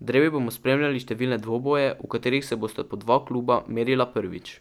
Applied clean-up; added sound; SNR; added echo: none; none; none; none.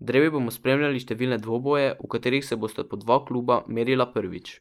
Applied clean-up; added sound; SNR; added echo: neural mask model Resemble Enhance denoiser.